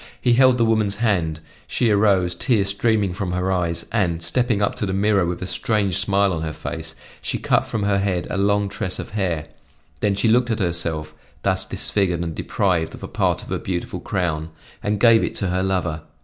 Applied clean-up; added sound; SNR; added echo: none; none; none; none.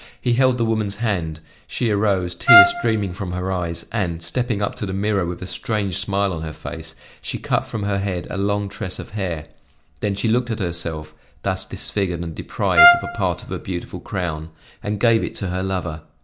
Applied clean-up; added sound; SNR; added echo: none; Trumpet; -4 dB; none.